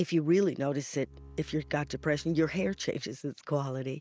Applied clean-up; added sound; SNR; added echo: neural mask model RNNoise.